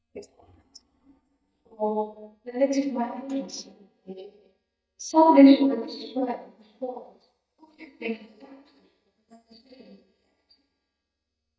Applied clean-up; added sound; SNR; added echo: neural mask model DeepFilterNet 3.